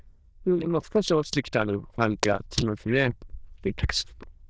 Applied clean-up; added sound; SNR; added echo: neural diffusion model UNIVERSE++.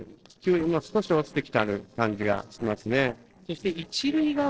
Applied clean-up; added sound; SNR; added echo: neural separator model SepFormer DNS4.